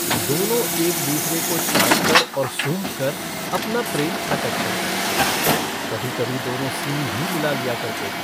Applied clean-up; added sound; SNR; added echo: none; Truck; -4 dB; none.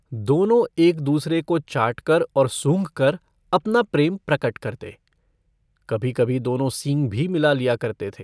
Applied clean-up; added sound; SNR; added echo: none; none; none; none.